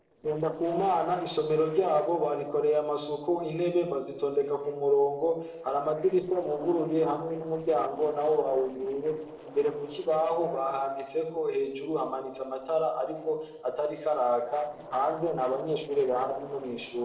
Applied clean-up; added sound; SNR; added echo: neural separator model SepFormer DNS4.